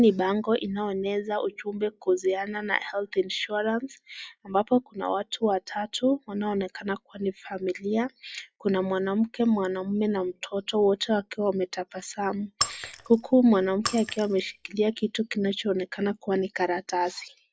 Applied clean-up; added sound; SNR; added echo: classical method log-MMSE.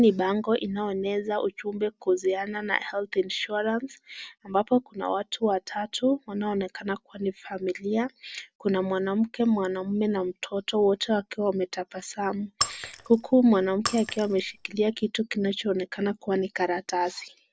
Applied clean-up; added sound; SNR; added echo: none; Shatter; 9 dB; none.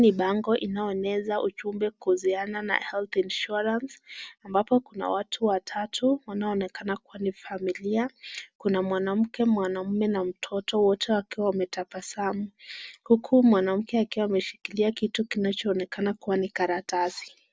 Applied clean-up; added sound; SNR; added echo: none; none; none; none.